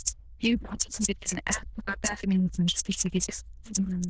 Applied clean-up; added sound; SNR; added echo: neural diffusion model UNIVERSE++.